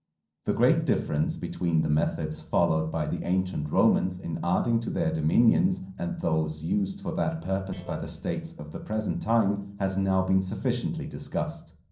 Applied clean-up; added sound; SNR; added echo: neural separator model SepFormer DNS4.